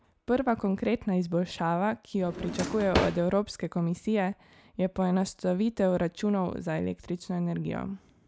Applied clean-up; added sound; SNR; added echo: none; Drawer open or close; 4 dB; none.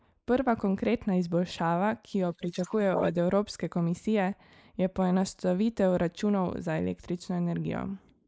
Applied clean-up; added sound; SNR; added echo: neural mask model Resemble Enhance denoiser.